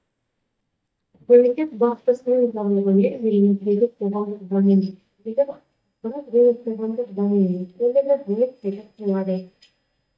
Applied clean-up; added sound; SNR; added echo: neural mask model DeepFilterNet 3.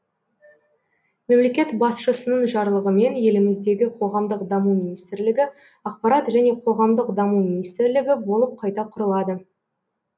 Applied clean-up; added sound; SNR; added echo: none; none; none; none.